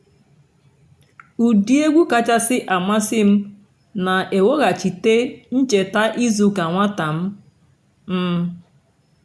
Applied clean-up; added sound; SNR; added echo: none; none; none; none.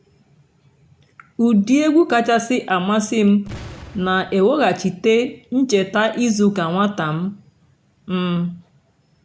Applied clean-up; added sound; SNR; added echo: none; Boom; 19 dB; none.